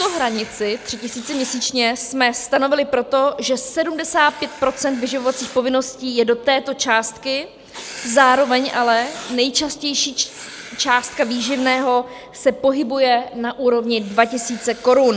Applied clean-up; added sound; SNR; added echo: none; Writing; 19 dB; none.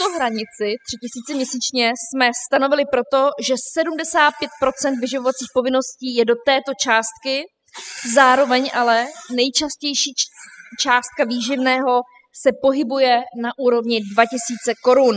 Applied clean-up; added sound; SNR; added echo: classical method spectral subtraction.